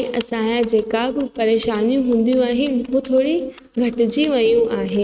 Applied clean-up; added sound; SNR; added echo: neural mask model RNNoise.